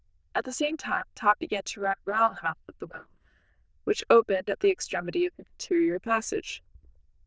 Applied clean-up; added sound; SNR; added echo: neural diffusion model UNIVERSE++.